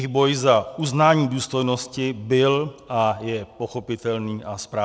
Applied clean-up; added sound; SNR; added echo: none; none; none; none.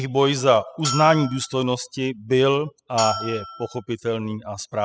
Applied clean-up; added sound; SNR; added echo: classical method spectral subtraction.